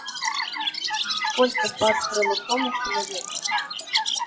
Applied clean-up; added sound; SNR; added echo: classical method WPE with log-MMSE.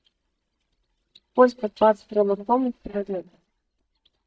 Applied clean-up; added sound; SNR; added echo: neural mask model DeepFilterNet 3.